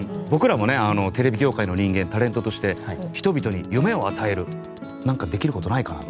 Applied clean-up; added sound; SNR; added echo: none; Tick-tock; 15 dB; none.